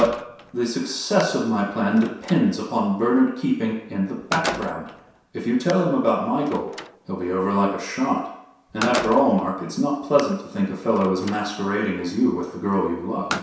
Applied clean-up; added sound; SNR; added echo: none; Slam; 14 dB; reverberation time 0.7 s.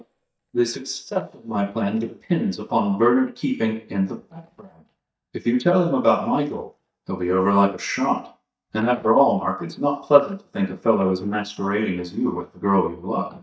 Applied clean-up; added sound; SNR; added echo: neural mask model DeepFilterNet 3.